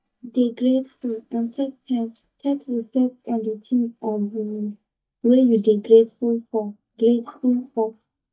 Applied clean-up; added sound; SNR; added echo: neural mask model DeepFilterNet 3.